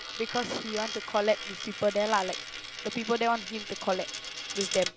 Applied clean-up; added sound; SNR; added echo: none; Coin (dropping); 7 dB; none.